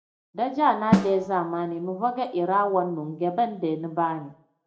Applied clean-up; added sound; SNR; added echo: none; Drum; 6 dB; reverberation time 0.4 s.